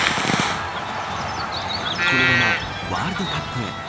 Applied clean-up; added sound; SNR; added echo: none; Bird vocalization, bird call, bird song; -2 dB; none.